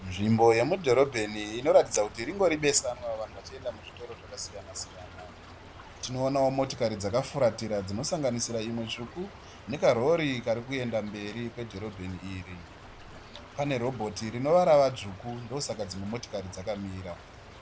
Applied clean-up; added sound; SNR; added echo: none; Stream / Trickle, dribble; 18 dB; none.